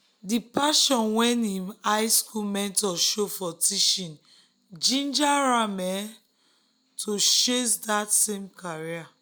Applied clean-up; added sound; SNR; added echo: none; none; none; none.